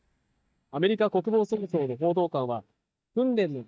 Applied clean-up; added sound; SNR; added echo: neural mask model DeepFilterNet 3.